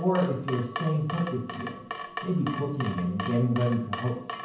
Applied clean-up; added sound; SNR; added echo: none; Drip / Water tap, faucet; 9 dB; reverberation time 0.9 s.